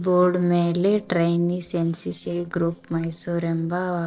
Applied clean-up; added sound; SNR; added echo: neural separator model SepFormer DNS4.